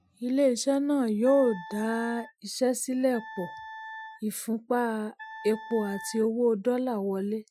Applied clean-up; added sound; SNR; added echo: classical method Wiener filter.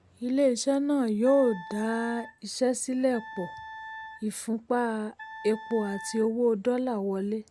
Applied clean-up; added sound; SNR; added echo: none; Wind instrument, woodwind instrument; 16 dB; none.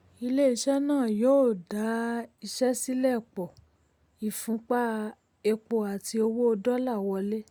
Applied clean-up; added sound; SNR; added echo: none; none; none; none.